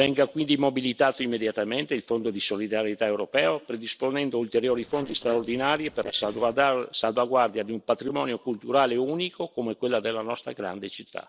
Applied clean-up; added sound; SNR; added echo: neural separator model SepFormer DNS4.